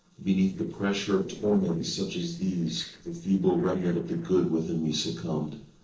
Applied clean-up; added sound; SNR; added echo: neural separator model SepFormer DNS4.